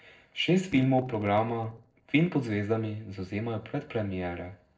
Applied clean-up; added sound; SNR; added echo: neural separator model SepFormer DNS4.